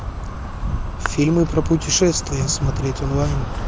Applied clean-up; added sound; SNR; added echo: none; Insect; 3 dB; none.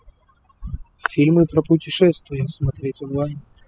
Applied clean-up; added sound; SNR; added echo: classical method spectral subtraction.